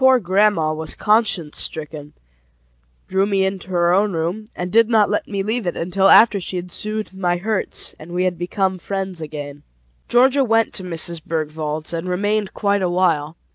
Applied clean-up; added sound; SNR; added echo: none; none; none; none.